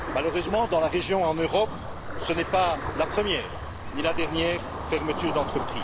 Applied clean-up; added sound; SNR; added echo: none; Ocean; 5 dB; none.